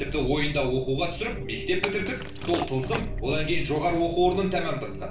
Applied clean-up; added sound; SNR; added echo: none; Liquid; 11 dB; reverberation time 0.3 s.